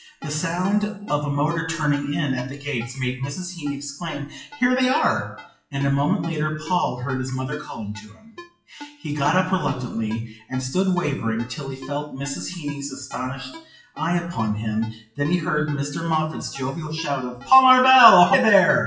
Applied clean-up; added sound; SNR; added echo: classical method WPE with log-MMSE.